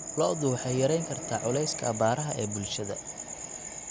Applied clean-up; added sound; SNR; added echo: none; Train; 13 dB; none.